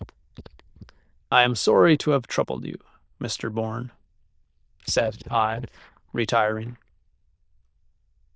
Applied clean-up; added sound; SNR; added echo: neural diffusion model UNIVERSE++.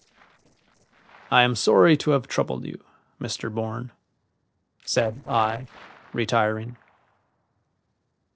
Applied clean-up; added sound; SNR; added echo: neural separator model SepFormer DNS4.